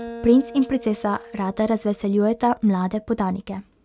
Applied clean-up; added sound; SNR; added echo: none; Acoustic guitar; 19 dB; none.